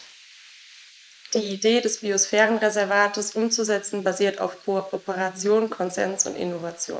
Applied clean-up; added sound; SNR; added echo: neural mask model Resemble Enhance denoiser.